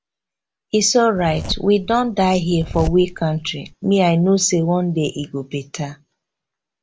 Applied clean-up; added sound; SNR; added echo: none; Zipper (clothing); 11 dB; none.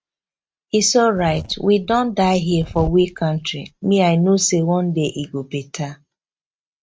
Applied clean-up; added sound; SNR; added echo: neural mask model RNNoise.